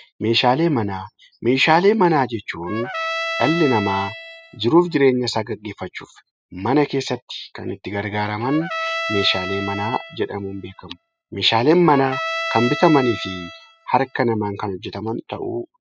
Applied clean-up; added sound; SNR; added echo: classical method spectral subtraction.